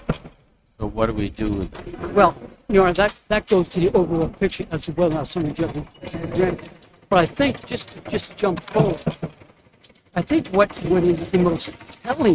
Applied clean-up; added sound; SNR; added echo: neural mask model RNNoise.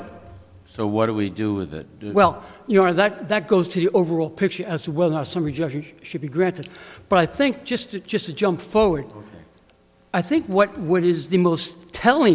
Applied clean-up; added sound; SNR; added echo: none; none; none; none.